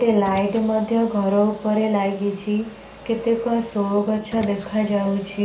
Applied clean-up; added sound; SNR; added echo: none; Car; 19 dB; reverberation time 0.4 s.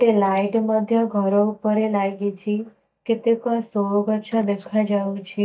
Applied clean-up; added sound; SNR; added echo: neural mask model DeepFilterNet 3.